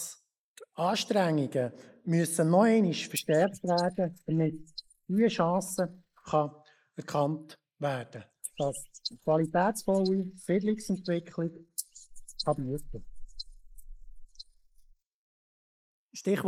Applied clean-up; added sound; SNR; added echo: neural mask model Resemble Enhance denoiser.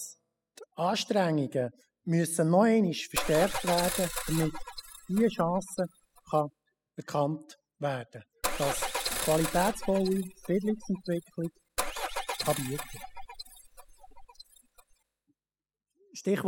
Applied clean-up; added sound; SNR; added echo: classical method spectral subtraction.